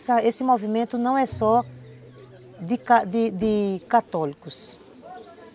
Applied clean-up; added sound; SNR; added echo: none; Bowed string instrument + Bowed string instrument; 20 dB; none.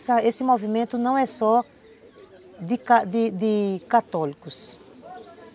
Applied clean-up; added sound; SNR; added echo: none; none; none; none.